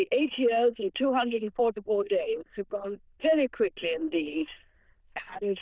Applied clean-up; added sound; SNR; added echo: neural diffusion model UNIVERSE++.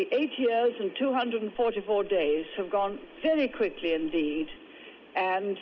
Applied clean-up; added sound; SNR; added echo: neural mask model Resemble Enhance denoiser.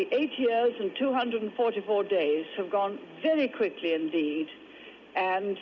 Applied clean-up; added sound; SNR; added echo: none; none; none; none.